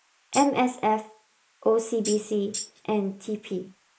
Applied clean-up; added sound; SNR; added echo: neural mask model Resemble Enhance denoiser.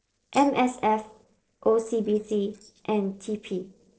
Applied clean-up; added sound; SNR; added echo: neural separator model SepFormer DNS4.